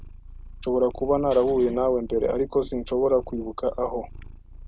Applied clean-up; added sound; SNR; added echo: none; Purr; 15 dB; none.